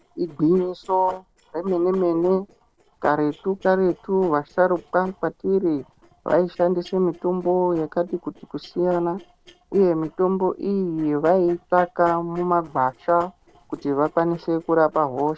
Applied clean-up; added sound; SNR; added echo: neural separator model SepFormer DNS4.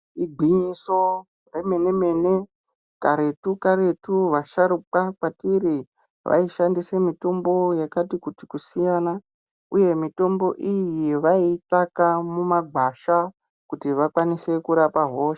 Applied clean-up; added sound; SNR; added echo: none; none; none; none.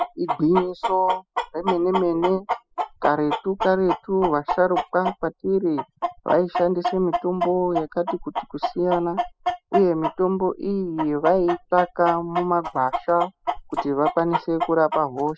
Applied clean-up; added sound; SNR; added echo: classical method spectral subtraction.